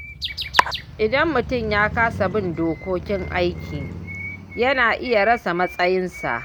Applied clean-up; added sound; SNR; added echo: none; Bird + Motorcycle; 10 dB; none.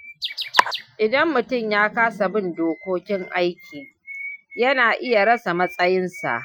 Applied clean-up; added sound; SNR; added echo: classical method Wiener filter.